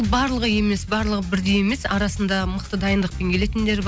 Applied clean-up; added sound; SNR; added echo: none; none; none; none.